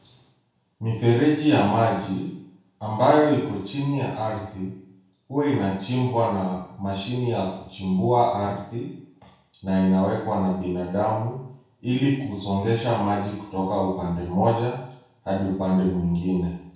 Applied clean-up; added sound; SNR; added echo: none; none; none; reverberation time 0.7 s.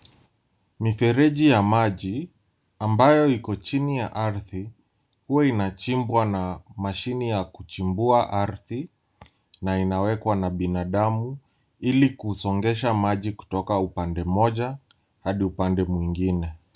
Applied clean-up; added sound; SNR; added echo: none; none; none; none.